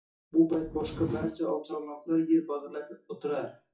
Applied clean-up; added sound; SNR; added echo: classical method WPE with log-MMSE.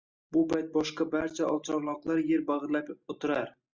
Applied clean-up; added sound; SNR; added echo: none; none; none; none.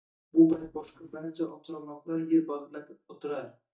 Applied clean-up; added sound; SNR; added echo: neural mask model DeepFilterNet 3.